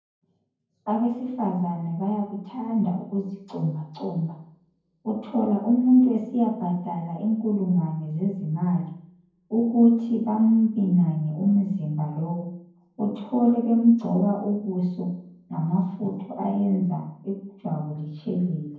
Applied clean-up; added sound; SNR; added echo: none; none; none; reverberation time 0.9 s.